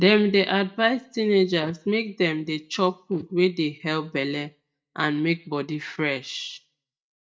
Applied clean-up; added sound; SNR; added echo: neural mask model DeepFilterNet 3.